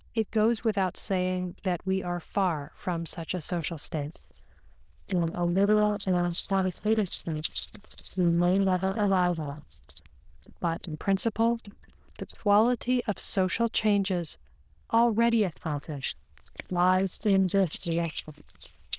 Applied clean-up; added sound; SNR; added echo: neural diffusion model UNIVERSE++.